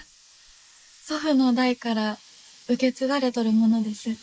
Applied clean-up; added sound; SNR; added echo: neural mask model Resemble Enhance denoiser.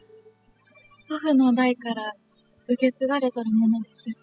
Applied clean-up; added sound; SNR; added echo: classical method spectral subtraction.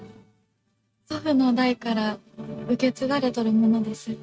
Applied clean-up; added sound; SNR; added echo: neural mask model RNNoise.